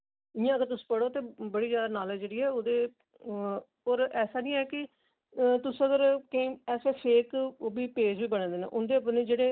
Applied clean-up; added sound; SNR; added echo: none; none; none; none.